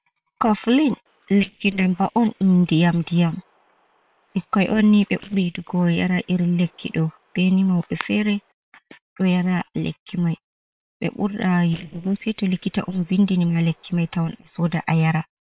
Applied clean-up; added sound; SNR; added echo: neural separator model SepFormer WHAM!.